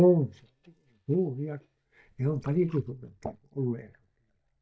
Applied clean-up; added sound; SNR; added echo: neural mask model DeepFilterNet 3.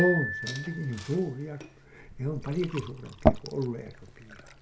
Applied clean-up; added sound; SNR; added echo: none; Piano + Fill (with liquid) / Glass; 1 dB; none.